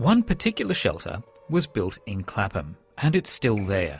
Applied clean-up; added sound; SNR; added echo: none; none; none; none.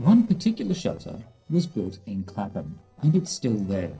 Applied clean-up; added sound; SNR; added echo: neural separator model SepFormer DNS4.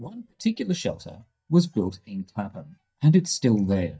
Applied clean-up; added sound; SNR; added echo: neural mask model DeepFilterNet 3.